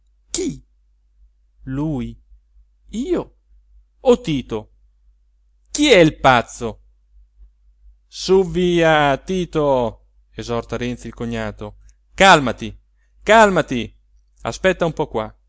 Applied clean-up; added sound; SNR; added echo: none; none; none; none.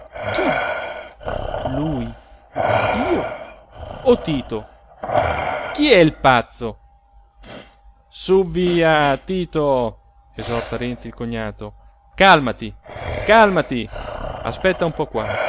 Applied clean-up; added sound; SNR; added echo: none; Respiratory sounds; 7 dB; none.